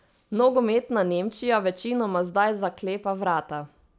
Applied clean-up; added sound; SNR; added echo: none; none; none; none.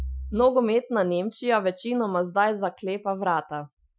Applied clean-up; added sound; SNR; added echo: classical method Wiener filter.